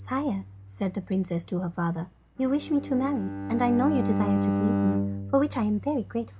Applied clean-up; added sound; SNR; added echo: none; Bowed string instrument; 4 dB; none.